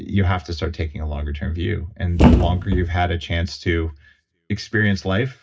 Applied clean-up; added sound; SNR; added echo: none; Thump, thud; -5 dB; reverberation time 0.4 s.